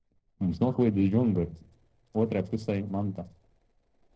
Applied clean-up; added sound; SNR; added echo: neural separator model SepFormer DNS4.